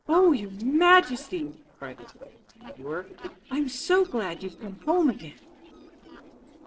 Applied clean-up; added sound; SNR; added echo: neural separator model SepFormer DNS4.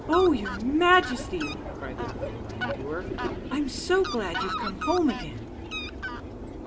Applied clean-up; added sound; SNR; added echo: none; Fowl; 6 dB; reverberation time 0.5 s.